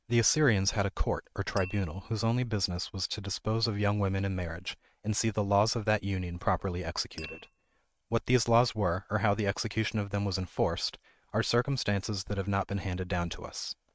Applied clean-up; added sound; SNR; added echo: neural mask model RNNoise.